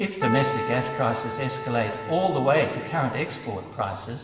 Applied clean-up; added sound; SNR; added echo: none; Keyboard (musical); 7 dB; reverberation time 2.4 s.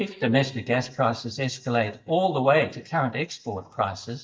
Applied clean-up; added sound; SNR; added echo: neural mask model DeepFilterNet 3.